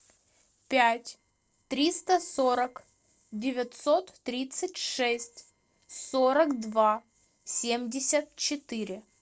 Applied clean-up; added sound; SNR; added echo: neural separator model SepFormer DNS4.